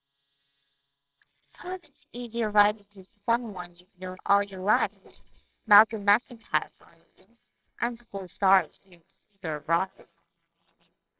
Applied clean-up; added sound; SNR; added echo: neural separator model SepFormer WHAMR!.